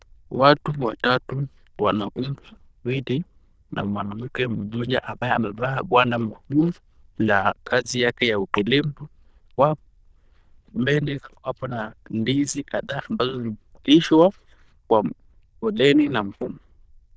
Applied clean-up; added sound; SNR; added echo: neural diffusion model UNIVERSE++.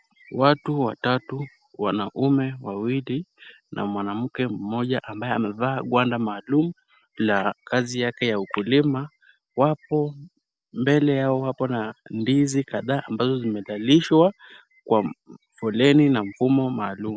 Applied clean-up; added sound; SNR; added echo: none; none; none; none.